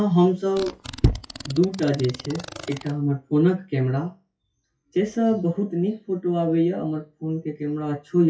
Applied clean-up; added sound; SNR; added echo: classical method WPE with log-MMSE.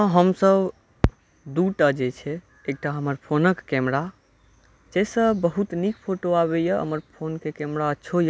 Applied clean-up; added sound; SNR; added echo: none; none; none; none.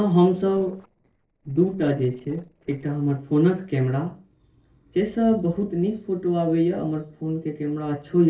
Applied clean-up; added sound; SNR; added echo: neural separator model SepFormer DNS4.